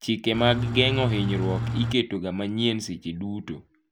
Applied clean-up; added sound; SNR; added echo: none; Engine / Truck; 1 dB; none.